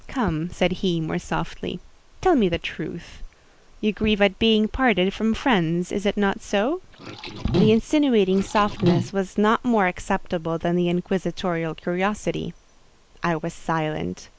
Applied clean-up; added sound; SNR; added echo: none; Liquid; 3 dB; none.